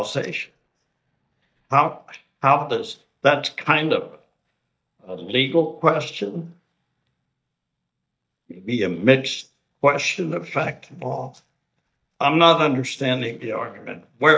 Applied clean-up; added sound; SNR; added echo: neural mask model DeepFilterNet 3.